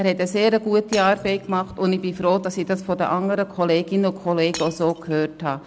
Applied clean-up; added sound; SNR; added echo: none; Shatter; 17 dB; none.